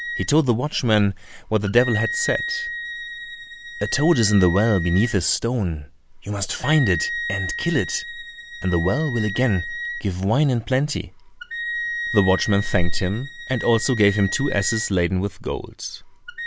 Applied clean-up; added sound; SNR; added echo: none; Wind instrument, woodwind instrument; 10 dB; none.